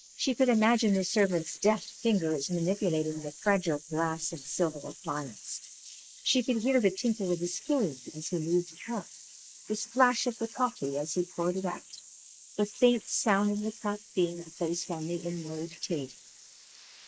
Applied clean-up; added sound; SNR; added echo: neural mask model Resemble Enhance denoiser.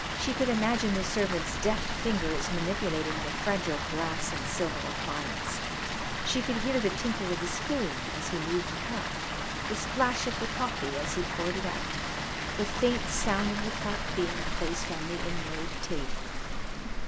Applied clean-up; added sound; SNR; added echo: none; Water; 0 dB; none.